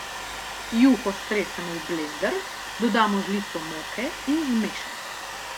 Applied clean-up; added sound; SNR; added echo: none; Domestic sounds, home sounds; 8 dB; none.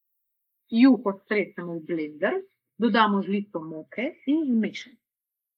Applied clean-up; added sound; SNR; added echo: neural mask model Resemble Enhance denoiser.